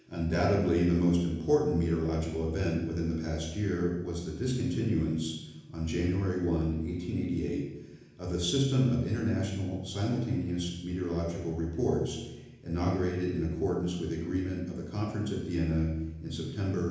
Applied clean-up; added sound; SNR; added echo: none; none; none; reverberation time 1.0 s.